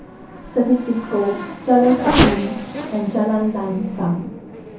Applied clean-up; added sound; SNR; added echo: none; Race car, auto racing / Accelerating, revving, vroom; 5 dB; reverberation time 0.6 s.